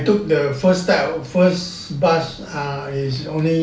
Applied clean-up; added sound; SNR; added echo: none; none; none; none.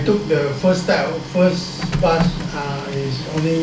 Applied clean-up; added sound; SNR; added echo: none; Printer; 7 dB; none.